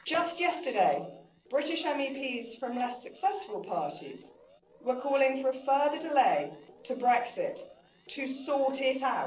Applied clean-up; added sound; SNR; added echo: neural separator model SepFormer DNS4.